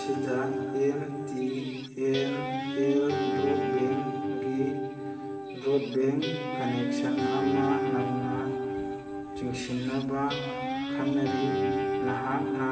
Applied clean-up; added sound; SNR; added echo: none; Guitar; 1 dB; reverberation time 2.4 s.